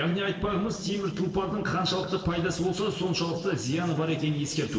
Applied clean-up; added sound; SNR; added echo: neural separator model SepFormer DNS4.